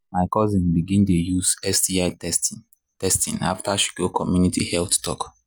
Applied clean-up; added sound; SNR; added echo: none; none; none; none.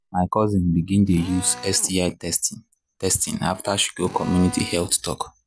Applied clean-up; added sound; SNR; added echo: none; Drill; 19 dB; none.